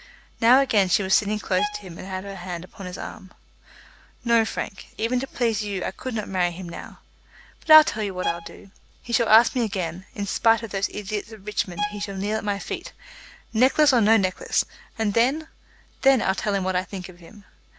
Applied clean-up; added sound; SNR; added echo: none; Bowed string instrument; 11 dB; none.